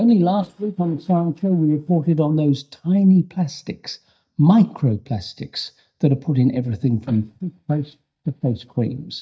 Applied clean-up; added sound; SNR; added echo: neural mask model DeepFilterNet 3.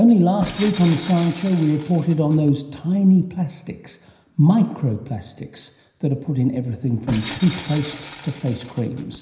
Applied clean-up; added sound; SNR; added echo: none; Tools; 13 dB; reverberation time 0.9 s.